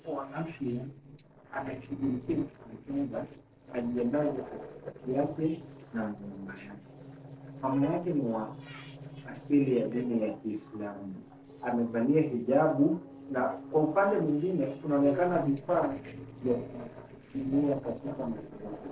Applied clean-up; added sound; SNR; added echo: neural separator model SepFormer DNS4.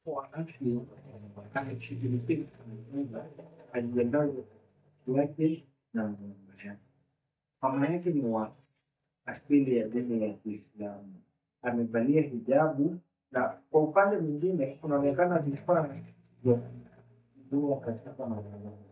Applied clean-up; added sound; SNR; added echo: neural mask model DeepFilterNet 3.